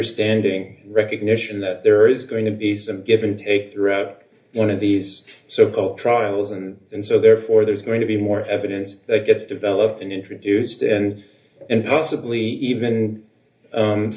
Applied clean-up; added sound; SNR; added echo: none; none; none; reverberation time 0.3 s.